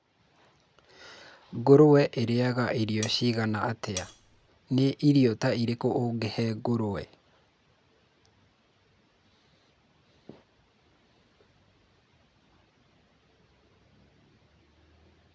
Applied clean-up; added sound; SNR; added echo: none; Cutlery, silverware; 5 dB; none.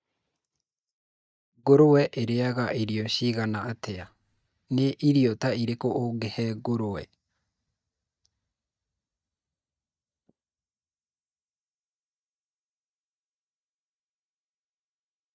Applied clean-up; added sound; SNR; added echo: neural mask model DeepFilterNet 3.